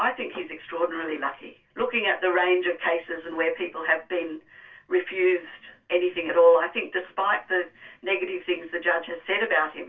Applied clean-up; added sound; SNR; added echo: none; none; none; reverberation time 0.2 s.